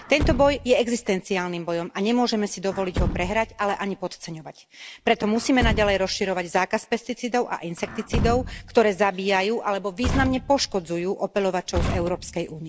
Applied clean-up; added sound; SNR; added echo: none; Truck; 8 dB; none.